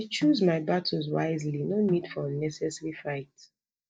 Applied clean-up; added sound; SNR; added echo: neural mask model DeepFilterNet 3.